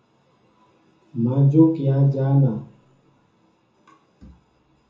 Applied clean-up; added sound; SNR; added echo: none; none; none; reverberation time 0.7 s.